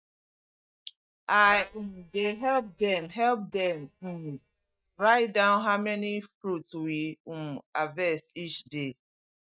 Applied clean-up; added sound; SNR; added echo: neural mask model DeepFilterNet 3.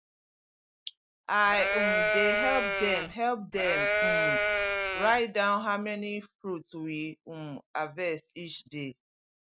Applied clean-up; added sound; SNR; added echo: none; Livestock, farm animals, working animals; -4 dB; none.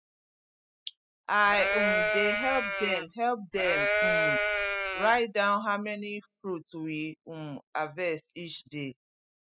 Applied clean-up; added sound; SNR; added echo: classical method spectral subtraction.